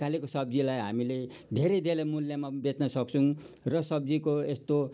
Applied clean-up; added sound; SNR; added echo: none; none; none; none.